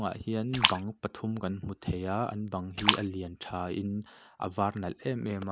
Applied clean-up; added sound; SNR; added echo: none; Splash, splatter; 1 dB; none.